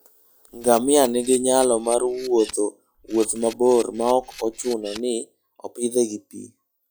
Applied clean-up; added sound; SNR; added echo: classical method log-MMSE.